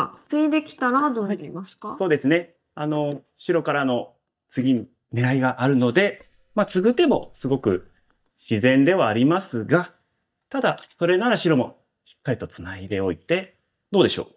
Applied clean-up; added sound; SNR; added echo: neural mask model DeepFilterNet 3.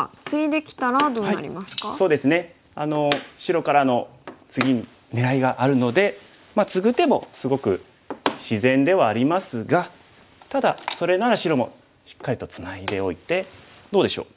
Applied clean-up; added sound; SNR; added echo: none; none; none; none.